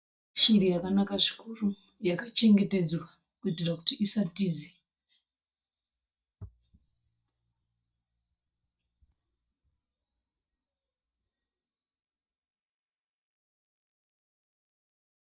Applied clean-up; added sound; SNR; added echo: neural mask model DeepFilterNet 3.